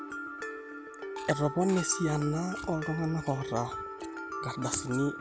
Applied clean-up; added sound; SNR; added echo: none; Mallet percussion; 7 dB; none.